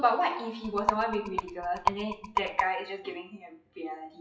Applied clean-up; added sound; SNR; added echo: classical method WPE with log-MMSE.